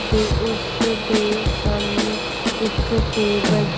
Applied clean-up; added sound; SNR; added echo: none; Mechanical fan + Drum / Drum kit; -2 dB; none.